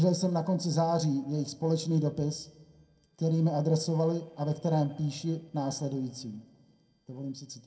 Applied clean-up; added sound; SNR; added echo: neural separator model SepFormer DNS4.